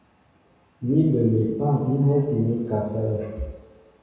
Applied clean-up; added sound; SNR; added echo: none; none; none; reverberation time 1.2 s.